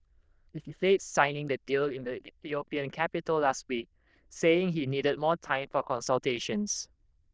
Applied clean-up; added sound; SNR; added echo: neural diffusion model UNIVERSE++.